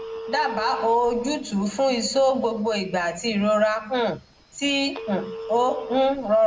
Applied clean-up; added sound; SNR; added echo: none; Telephone; 15 dB; reverberation time 0.3 s.